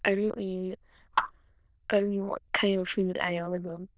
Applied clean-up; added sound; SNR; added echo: neural diffusion model UNIVERSE++.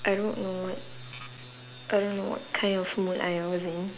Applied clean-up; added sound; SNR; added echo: none; none; none; none.